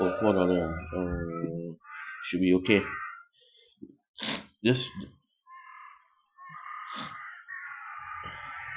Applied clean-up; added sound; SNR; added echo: classical method Wiener filter.